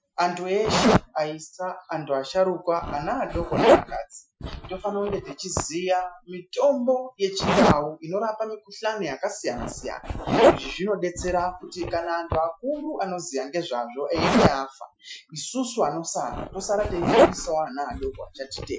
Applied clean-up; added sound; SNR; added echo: classical method Wiener filter.